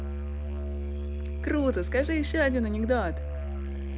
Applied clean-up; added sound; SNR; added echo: none; Musical instrument; 2 dB; none.